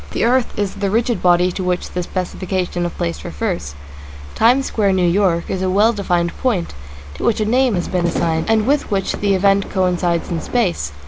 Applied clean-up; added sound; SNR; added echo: none; Fireworks; 9 dB; none.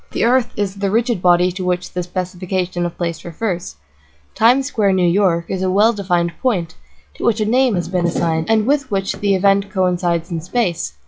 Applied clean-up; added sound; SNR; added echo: classical method log-MMSE.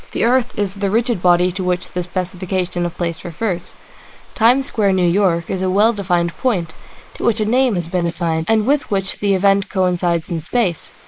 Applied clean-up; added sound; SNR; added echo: neural mask model Resemble Enhance denoiser.